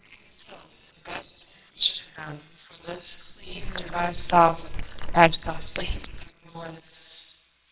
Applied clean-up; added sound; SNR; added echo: neural separator model SepFormer WHAMR!.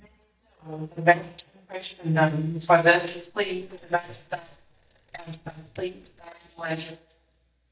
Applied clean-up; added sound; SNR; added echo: neural mask model DeepFilterNet 3.